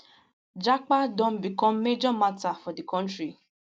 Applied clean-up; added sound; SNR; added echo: none; none; none; none.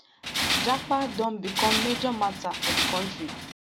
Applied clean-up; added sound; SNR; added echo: none; Tools; 0 dB; none.